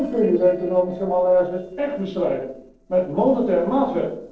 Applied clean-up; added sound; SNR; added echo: neural separator model SepFormer DNS4.